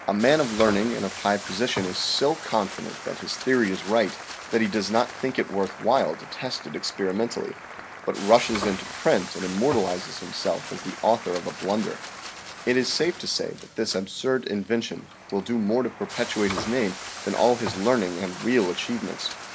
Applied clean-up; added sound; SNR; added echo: none; Applause + Frying (food); 12 dB; none.